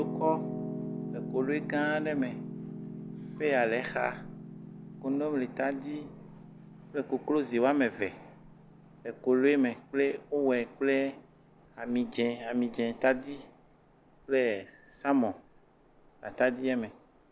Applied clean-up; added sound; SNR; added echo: none; Piano; 12 dB; none.